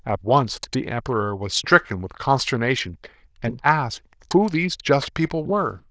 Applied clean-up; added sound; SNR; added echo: neural diffusion model UNIVERSE++.